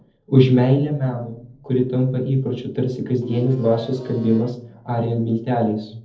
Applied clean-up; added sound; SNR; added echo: neural separator model SepFormer DNS4.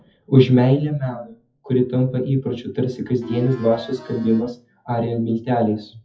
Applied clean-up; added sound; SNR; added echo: classical method WPE with log-MMSE.